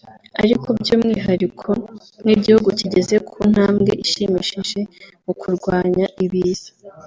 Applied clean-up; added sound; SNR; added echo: none; none; none; none.